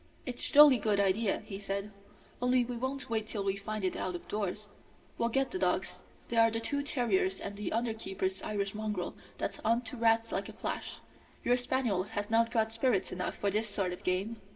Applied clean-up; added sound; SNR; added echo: none; none; none; reverberation time 2.1 s.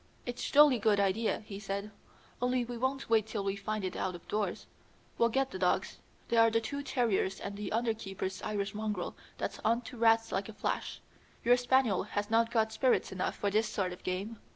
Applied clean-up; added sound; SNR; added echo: none; none; none; none.